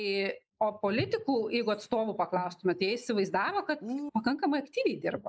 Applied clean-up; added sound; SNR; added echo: neural mask model Resemble Enhance denoiser.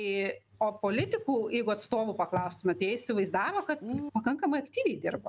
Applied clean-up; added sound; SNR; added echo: none; Bird; 15 dB; none.